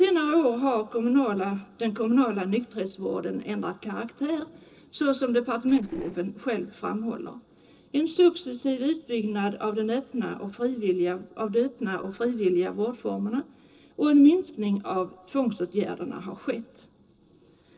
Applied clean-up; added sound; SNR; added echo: neural separator model SepFormer DNS4.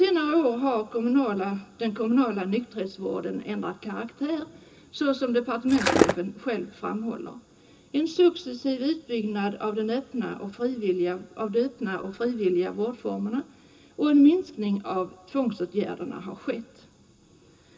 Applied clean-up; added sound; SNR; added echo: none; Skateboard; -5 dB; reverberation time 0.2 s.